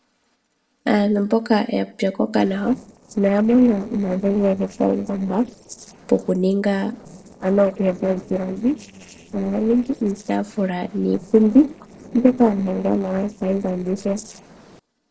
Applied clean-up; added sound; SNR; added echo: neural separator model SepFormer DNS4.